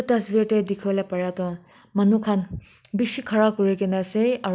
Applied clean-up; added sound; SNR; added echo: none; none; none; none.